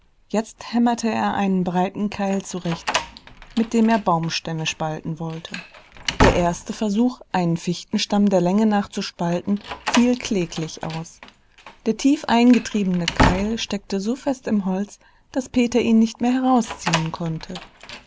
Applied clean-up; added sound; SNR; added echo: none; Slam; 8 dB; none.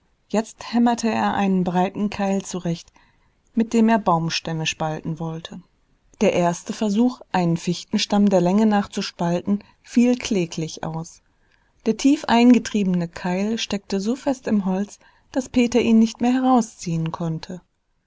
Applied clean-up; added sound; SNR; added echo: none; none; none; none.